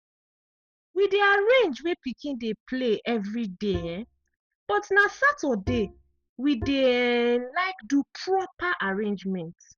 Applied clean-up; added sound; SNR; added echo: neural mask model DeepFilterNet 3.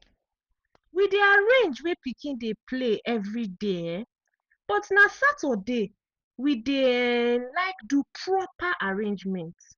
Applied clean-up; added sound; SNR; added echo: none; none; none; none.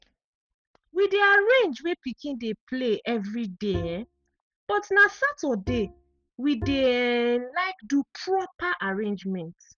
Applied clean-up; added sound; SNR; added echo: neural mask model RNNoise.